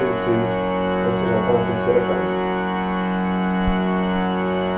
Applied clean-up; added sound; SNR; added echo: none; Organ; -4 dB; none.